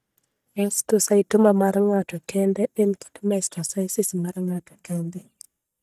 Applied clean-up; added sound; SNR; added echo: neural mask model DeepFilterNet 3.